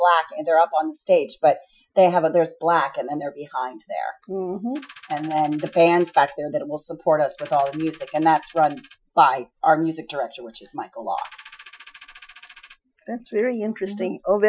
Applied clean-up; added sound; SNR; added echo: classical method Wiener filter.